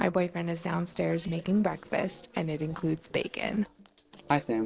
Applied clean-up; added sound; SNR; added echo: neural separator model SepFormer DNS4.